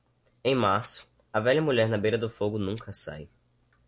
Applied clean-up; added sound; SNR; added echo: none; none; none; none.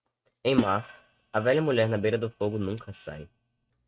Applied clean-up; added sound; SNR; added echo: neural mask model RNNoise.